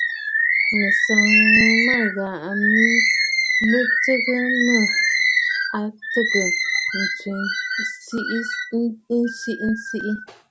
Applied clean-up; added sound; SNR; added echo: none; Bird; -4 dB; none.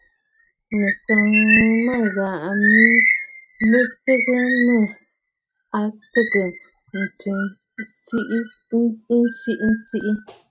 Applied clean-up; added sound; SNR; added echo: neural mask model RNNoise.